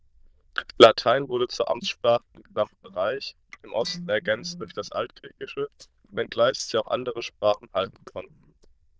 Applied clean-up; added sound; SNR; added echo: neural diffusion model UNIVERSE++.